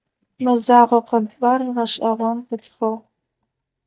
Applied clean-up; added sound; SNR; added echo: neural mask model DeepFilterNet 3.